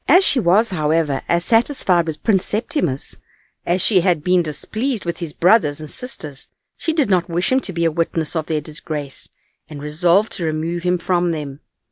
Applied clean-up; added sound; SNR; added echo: none; none; none; none.